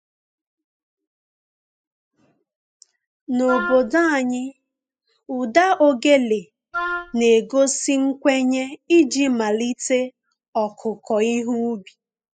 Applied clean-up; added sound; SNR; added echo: classical method spectral subtraction.